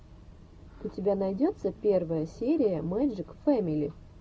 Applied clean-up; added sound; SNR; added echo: none; none; none; none.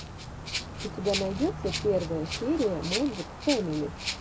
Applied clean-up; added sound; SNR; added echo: none; Car passing by + Rattle (instrument); 6 dB; none.